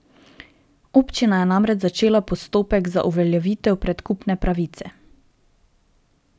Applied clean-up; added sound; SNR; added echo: none; none; none; none.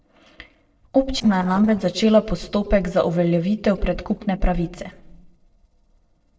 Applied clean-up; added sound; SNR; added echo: neural separator model SepFormer DNS4.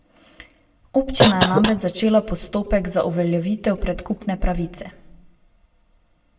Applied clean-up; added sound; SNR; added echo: none; Cough; -1 dB; reverberation time 0.6 s.